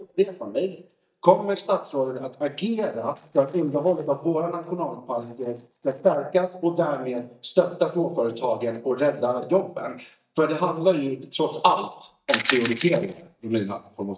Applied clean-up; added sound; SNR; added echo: neural mask model DeepFilterNet 3.